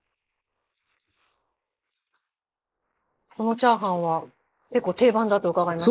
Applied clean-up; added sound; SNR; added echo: neural mask model Resemble Enhance denoiser.